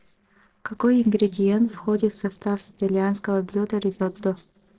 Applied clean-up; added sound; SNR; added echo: neural separator model SepFormer DNS4.